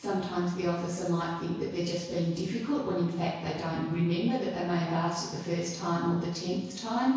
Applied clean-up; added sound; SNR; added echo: none; none; none; reverberation time 1.1 s.